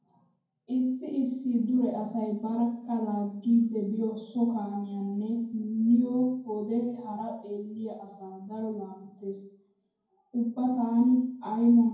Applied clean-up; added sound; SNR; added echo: none; none; none; reverberation time 0.9 s.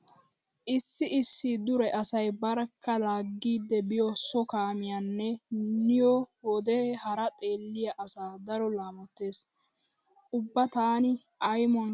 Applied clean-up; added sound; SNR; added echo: none; none; none; none.